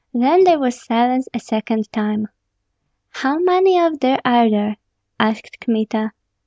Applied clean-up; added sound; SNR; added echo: none; none; none; none.